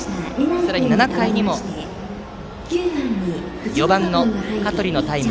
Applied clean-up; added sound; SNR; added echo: none; none; none; none.